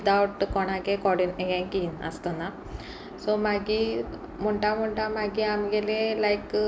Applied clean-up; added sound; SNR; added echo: none; none; none; none.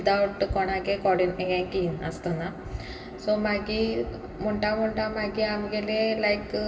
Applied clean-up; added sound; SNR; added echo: none; none; none; reverberation time 2.4 s.